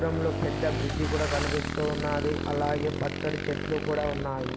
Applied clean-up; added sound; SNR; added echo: none; Motorcycle / Engine; 1 dB; none.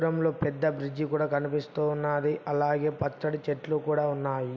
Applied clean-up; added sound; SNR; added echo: none; none; none; none.